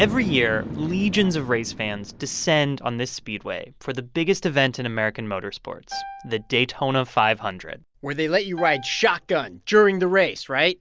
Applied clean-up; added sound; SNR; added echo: none; Piano; 17 dB; none.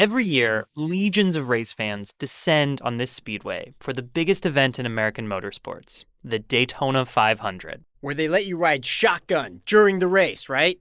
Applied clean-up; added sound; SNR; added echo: neural mask model Resemble Enhance denoiser.